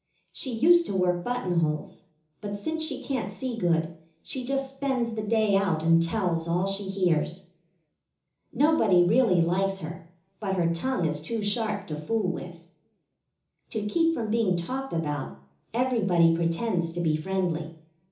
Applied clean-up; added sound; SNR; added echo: none; none; none; reverberation time 0.7 s.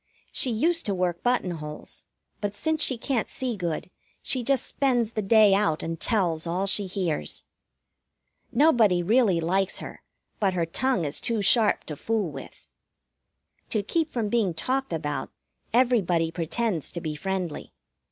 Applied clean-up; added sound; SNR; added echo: none; none; none; none.